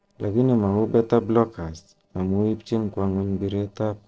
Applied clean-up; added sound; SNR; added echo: neural separator model SepFormer DNS4.